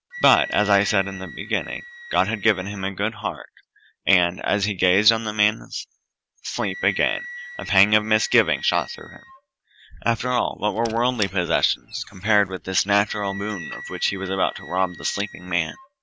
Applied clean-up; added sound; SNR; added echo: none; Squeak + Wind instrument, woodwind instrument; 16 dB; none.